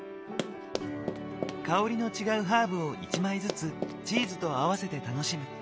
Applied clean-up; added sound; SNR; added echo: none; Run; 7 dB; none.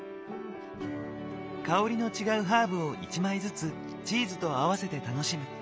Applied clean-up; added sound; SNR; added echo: none; none; none; none.